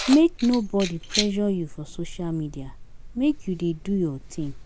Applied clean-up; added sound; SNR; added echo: none; Keys jangling; 10 dB; none.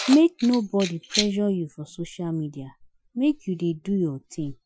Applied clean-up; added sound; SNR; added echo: classical method Wiener filter.